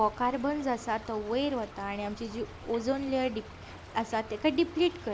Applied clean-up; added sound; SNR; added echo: none; Stream / Trickle, dribble; 15 dB; none.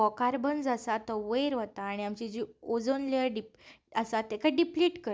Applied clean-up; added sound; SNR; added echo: none; none; none; none.